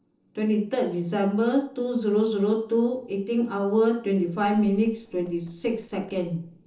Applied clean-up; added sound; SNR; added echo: neural separator model SepFormer DNS4.